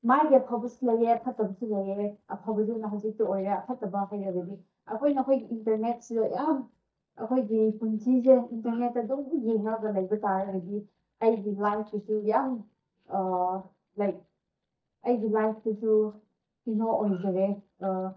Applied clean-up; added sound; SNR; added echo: neural mask model DeepFilterNet 3.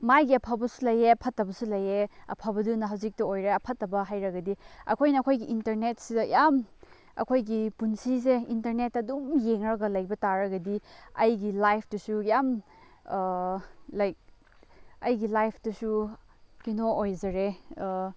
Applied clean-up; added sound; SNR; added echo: none; none; none; none.